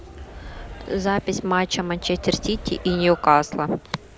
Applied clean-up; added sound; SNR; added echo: none; Fire; 16 dB; none.